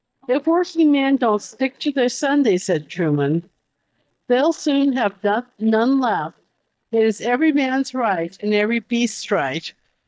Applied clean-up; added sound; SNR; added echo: neural mask model DeepFilterNet 3.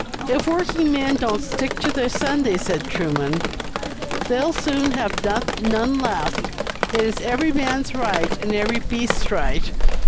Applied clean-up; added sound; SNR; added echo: none; Drip; -1 dB; none.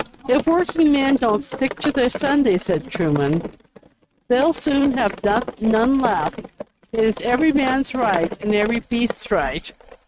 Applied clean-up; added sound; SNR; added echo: neural mask model RNNoise.